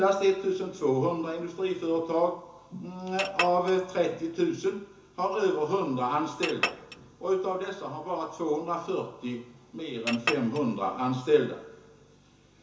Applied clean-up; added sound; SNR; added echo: none; Chink, clink; 6 dB; reverberation time 0.7 s.